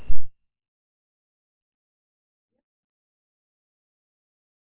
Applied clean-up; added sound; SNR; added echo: neural mask model DeepFilterNet 3.